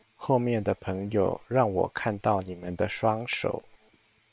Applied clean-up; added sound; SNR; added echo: neural separator model SepFormer WHAM!.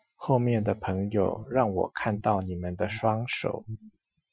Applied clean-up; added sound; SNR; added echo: classical method Wiener filter.